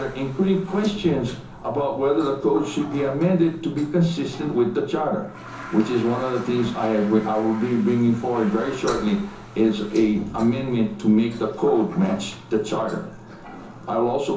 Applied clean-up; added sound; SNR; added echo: none; Toilet flush; 17 dB; reverberation time 0.6 s.